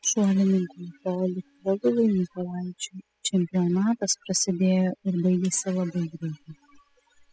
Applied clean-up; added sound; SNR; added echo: classical method spectral subtraction.